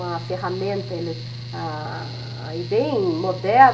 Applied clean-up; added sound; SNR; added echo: none; Mechanical fan; 10 dB; reverberation time 1.6 s.